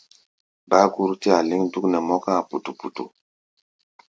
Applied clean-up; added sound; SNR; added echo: none; none; none; none.